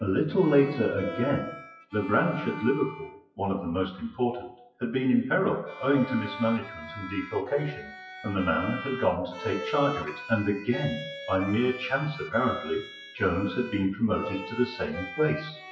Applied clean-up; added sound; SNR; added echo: classical method WPE with log-MMSE.